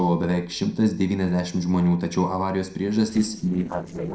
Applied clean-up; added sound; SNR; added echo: neural separator model SepFormer DNS4.